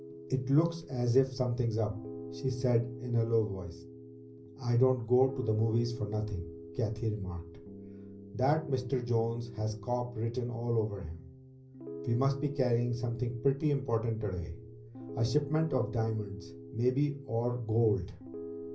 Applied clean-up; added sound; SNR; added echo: none; Piano; 14 dB; reverberation time 0.5 s.